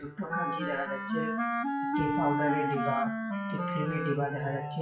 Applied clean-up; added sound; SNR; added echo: classical method WPE with log-MMSE.